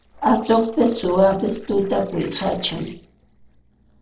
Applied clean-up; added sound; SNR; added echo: neural separator model SepFormer DNS4.